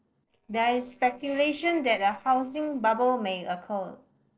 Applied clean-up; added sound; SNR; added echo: neural separator model SepFormer DNS4.